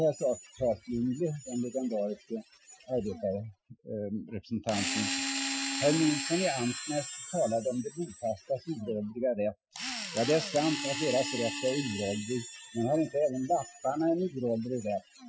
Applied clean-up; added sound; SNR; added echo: classical method Wiener filter.